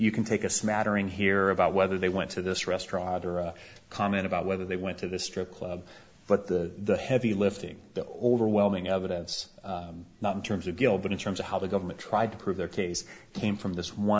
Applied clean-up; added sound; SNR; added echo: none; none; none; none.